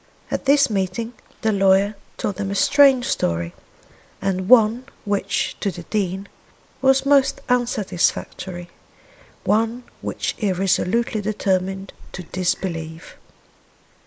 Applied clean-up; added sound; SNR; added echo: neural mask model Resemble Enhance denoiser.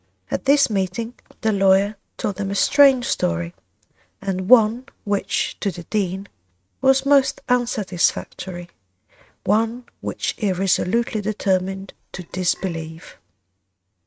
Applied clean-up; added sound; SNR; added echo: neural mask model RNNoise.